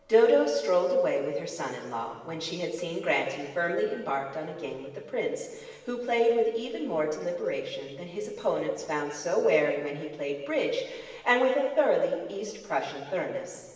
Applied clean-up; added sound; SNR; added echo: none; none; none; reverberation time 1.3 s.